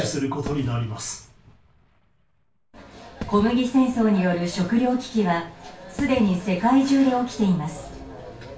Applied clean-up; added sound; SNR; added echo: none; Fireworks; 19 dB; reverberation time 0.3 s.